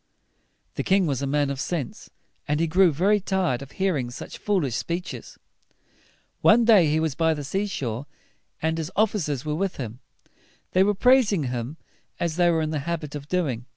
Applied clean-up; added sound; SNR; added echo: none; none; none; none.